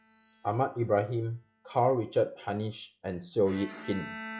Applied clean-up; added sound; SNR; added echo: classical method log-MMSE.